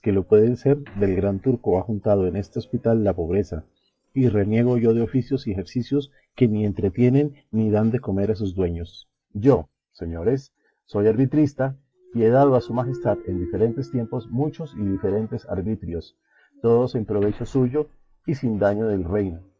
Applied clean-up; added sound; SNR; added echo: classical method log-MMSE.